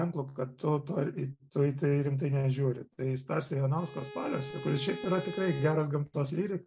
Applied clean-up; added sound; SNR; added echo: none; Bowed string instrument; 13 dB; none.